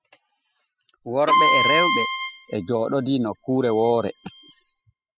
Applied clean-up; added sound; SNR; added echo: classical method spectral subtraction.